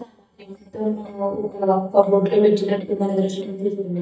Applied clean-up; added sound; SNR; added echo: neural mask model DeepFilterNet 3.